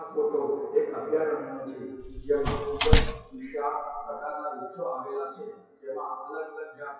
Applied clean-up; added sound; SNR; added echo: classical method WPE with log-MMSE.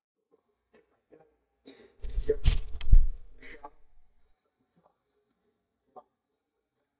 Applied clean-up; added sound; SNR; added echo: neural mask model DeepFilterNet 3.